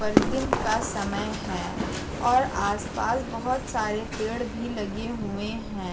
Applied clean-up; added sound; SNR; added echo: none; Run; 2 dB; reverberation time 0.8 s.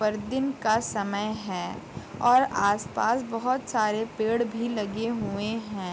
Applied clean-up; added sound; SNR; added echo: none; none; none; none.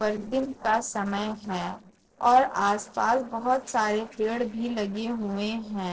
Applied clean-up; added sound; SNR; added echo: neural separator model SepFormer DNS4.